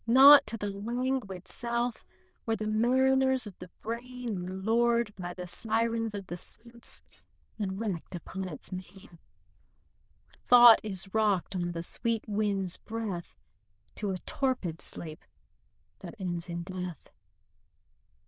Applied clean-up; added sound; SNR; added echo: neural diffusion model UNIVERSE++.